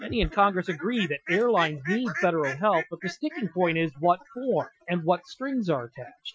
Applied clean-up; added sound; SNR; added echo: classical method Wiener filter.